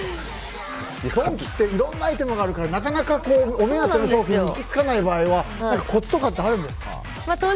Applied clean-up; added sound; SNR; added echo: none; none; none; none.